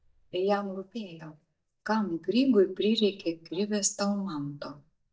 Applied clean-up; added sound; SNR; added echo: neural mask model DeepFilterNet 3.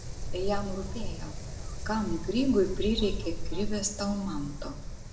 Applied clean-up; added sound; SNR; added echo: none; Wind; 2 dB; reverberation time 0.7 s.